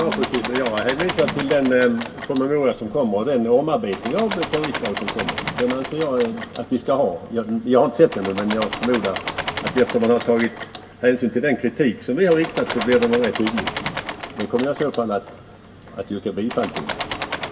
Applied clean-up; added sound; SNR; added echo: none; Engine / Mechanisms; 9 dB; reverberation time 0.1 s.